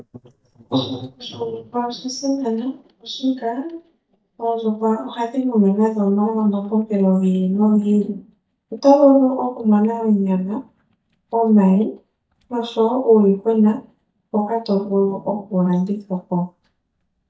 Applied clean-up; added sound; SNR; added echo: neural mask model DeepFilterNet 3.